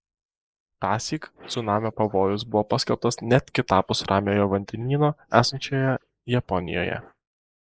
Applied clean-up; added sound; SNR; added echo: neural mask model Resemble Enhance denoiser.